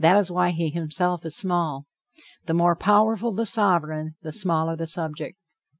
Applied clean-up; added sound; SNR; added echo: none; none; none; none.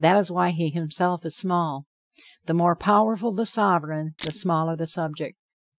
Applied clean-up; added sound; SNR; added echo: neural mask model DeepFilterNet 3.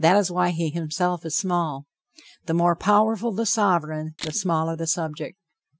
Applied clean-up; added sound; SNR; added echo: none; Camera; 16 dB; none.